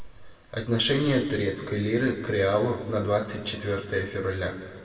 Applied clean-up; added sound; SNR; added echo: none; none; none; reverberation time 2.1 s.